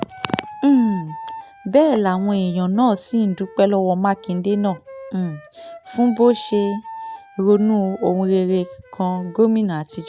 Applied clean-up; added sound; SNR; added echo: none; Wind instrument, woodwind instrument; 19 dB; none.